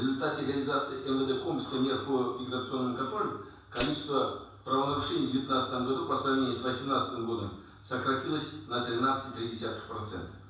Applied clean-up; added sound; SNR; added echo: none; Tambourine; -1 dB; reverberation time 0.7 s.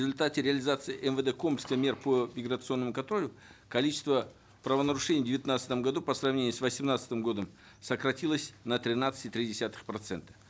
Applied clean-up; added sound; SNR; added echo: none; none; none; none.